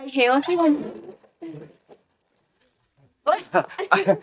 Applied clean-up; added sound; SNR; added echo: neural mask model DeepFilterNet 3.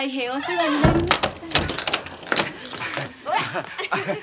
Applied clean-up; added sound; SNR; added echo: none; Squeak; -3 dB; none.